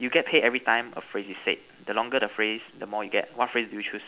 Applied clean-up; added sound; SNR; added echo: none; none; none; none.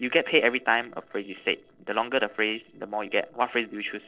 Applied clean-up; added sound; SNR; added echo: neural separator model SepFormer DNS4.